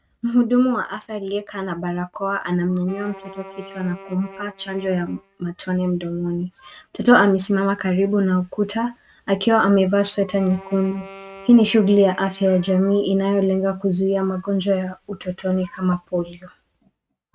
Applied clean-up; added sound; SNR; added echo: neural mask model RNNoise.